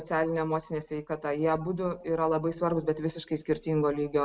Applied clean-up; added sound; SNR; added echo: none; none; none; none.